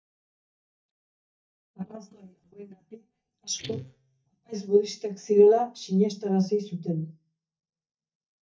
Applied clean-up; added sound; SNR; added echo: neural mask model DeepFilterNet 3.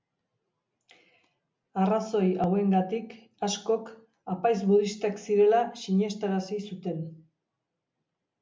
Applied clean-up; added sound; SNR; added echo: none; none; none; none.